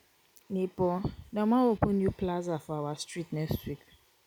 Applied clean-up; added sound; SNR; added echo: none; none; none; none.